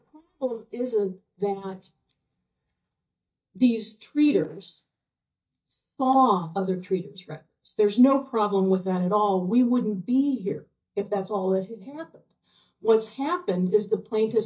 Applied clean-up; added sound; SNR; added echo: neural mask model DeepFilterNet 3.